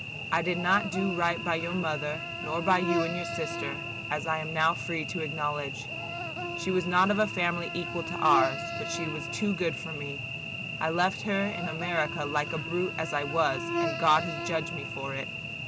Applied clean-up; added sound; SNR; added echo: none; Cricket / Buzz; 4 dB; none.